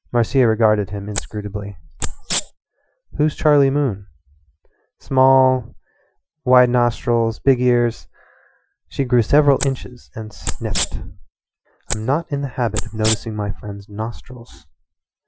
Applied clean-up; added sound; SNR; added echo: classical method Wiener filter.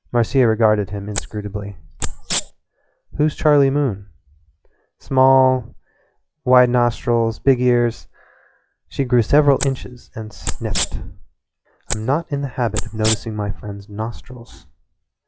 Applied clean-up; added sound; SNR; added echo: classical method log-MMSE.